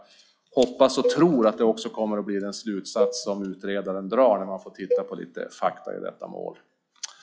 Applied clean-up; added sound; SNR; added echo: classical method log-MMSE.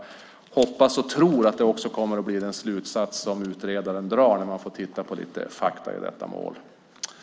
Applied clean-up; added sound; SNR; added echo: none; none; none; none.